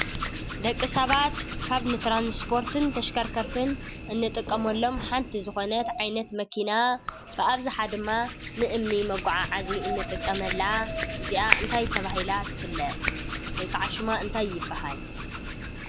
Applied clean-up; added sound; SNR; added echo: none; Hands; 4 dB; none.